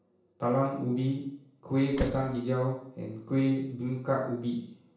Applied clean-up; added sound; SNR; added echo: none; Slam; 5 dB; reverberation time 0.7 s.